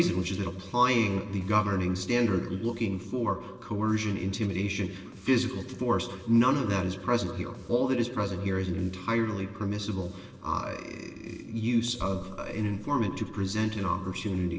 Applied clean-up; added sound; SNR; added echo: neural separator model SepFormer DNS4.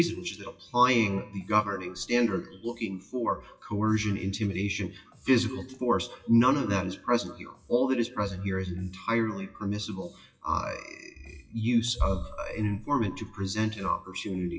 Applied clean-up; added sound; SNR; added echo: classical method WPE with log-MMSE.